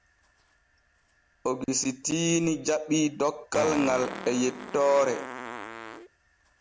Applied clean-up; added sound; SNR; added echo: none; Fart; 12 dB; none.